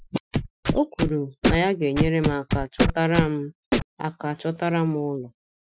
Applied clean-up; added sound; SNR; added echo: classical method Wiener filter.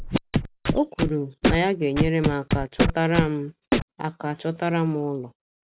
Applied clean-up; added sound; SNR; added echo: none; Scratching (performance technique); 1 dB; none.